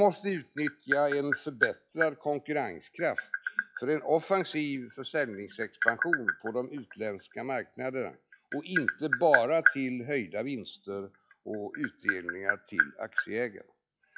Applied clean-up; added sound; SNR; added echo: classical method log-MMSE.